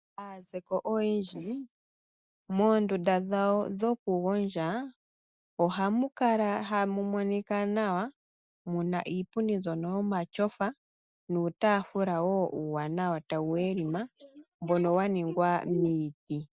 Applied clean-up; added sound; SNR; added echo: neural mask model Resemble Enhance denoiser.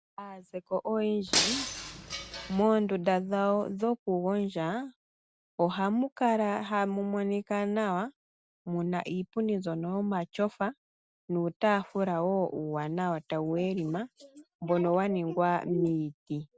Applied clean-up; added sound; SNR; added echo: none; Shatter; 2 dB; none.